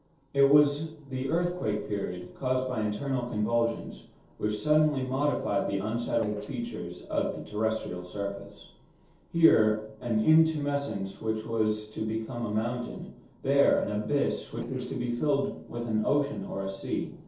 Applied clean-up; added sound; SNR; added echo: neural separator model SepFormer DNS4.